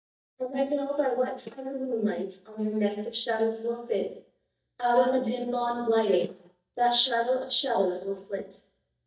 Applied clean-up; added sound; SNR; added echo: neural mask model DeepFilterNet 3.